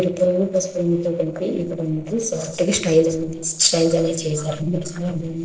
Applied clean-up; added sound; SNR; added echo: neural separator model SepFormer DNS4.